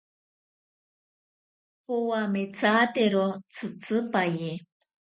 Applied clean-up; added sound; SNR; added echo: none; none; none; none.